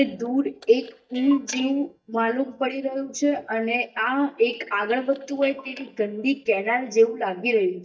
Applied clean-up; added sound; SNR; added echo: neural mask model DeepFilterNet 3.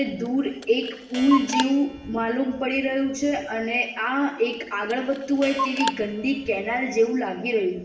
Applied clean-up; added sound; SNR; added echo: none; Clock; 10 dB; reverberation time 0.8 s.